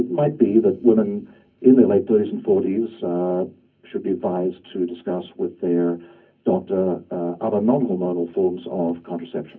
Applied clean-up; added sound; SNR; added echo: none; none; none; reverberation time 0.3 s.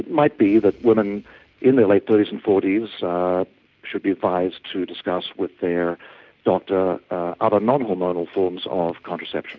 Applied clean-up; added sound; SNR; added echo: none; none; none; none.